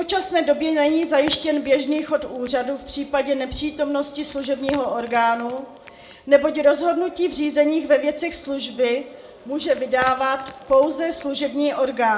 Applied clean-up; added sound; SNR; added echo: none; Wood; 20 dB; reverberation time 0.5 s.